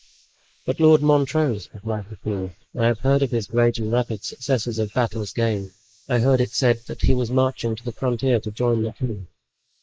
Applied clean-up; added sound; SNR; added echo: neural mask model Resemble Enhance denoiser.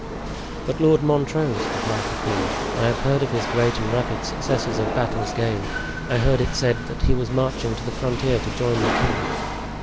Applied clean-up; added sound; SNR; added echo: none; Rattle / Chatter / Hiss / Engine / Mechanisms; 4 dB; none.